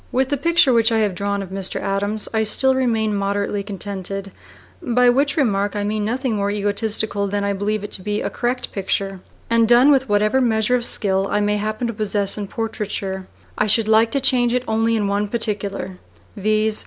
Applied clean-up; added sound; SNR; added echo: none; none; none; none.